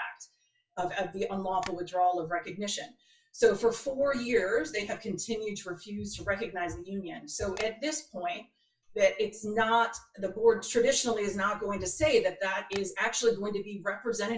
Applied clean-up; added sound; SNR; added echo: classical method WPE with log-MMSE.